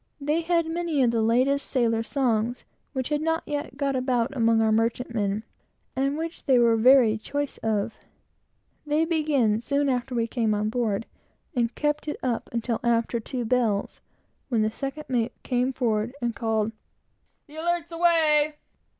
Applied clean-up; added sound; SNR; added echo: none; none; none; none.